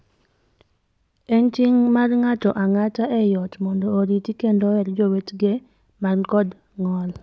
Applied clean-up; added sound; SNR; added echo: none; none; none; none.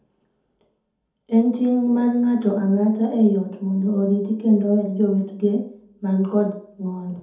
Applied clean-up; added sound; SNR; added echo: none; none; none; reverberation time 0.6 s.